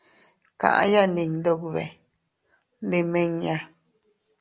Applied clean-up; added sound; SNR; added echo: none; none; none; none.